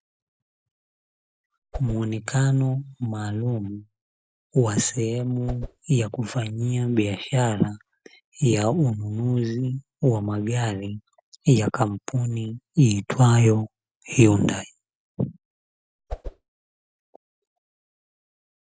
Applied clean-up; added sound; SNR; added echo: none; Whoosh, swoosh, swish; 11 dB; none.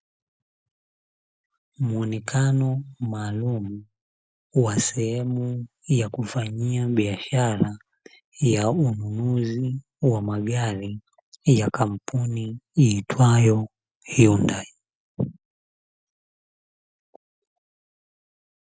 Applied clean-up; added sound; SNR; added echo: none; none; none; none.